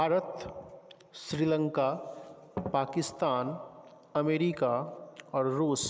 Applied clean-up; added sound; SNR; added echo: none; none; none; none.